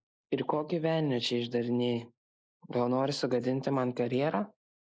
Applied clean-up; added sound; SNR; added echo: neural mask model Resemble Enhance denoiser.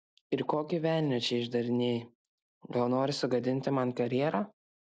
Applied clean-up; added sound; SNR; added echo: none; none; none; none.